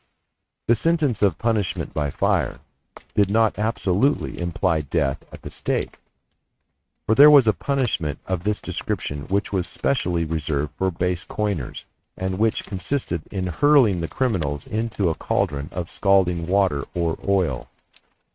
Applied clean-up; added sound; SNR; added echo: neural mask model RNNoise.